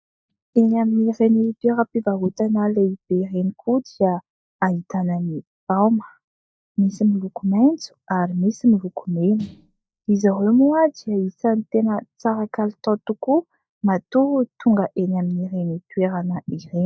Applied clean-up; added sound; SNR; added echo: neural mask model DeepFilterNet 3.